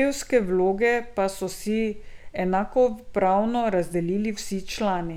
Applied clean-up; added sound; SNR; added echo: none; none; none; none.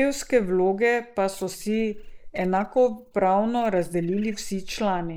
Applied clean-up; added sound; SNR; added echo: neural mask model Resemble Enhance denoiser.